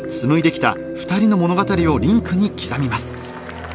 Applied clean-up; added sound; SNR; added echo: none; Keyboard (musical); 14 dB; none.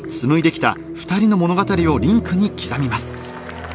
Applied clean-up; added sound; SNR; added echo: none; none; none; none.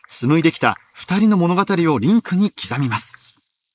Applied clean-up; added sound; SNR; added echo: neural mask model Resemble Enhance denoiser.